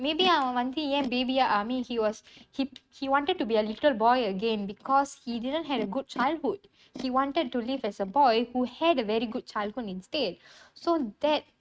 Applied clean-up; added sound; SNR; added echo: neural mask model RNNoise.